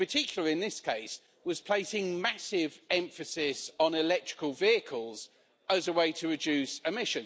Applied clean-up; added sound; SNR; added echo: none; none; none; none.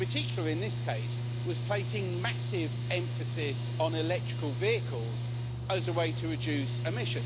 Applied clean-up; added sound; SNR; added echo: none; Mechanical fan / Engine; -1 dB; none.